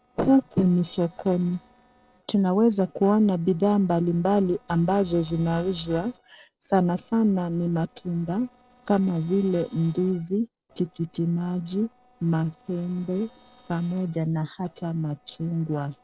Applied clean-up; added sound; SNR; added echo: neural separator model SepFormer DNS4.